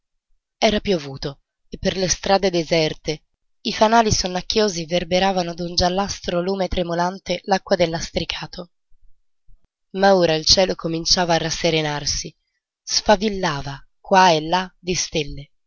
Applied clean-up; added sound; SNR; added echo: none; none; none; none.